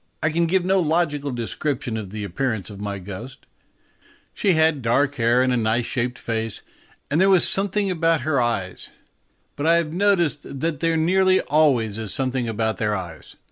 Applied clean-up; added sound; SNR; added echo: none; none; none; none.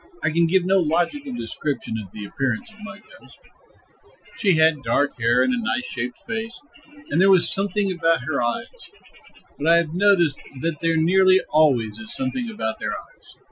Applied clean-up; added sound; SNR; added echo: classical method Wiener filter.